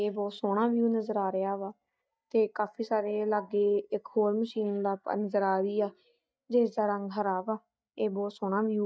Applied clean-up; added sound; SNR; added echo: neural mask model DeepFilterNet 3.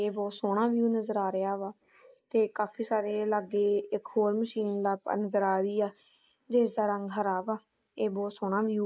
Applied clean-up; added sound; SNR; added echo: neural mask model Resemble Enhance denoiser.